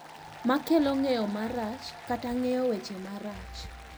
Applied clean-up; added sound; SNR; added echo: none; Applause; 16 dB; none.